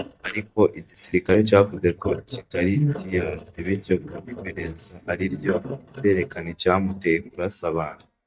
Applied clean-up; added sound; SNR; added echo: neural mask model DeepFilterNet 3.